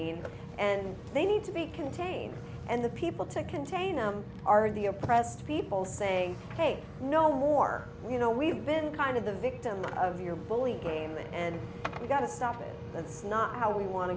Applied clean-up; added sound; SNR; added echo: none; none; none; none.